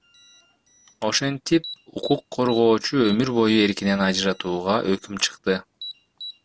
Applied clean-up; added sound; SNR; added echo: none; Alarm; 20 dB; none.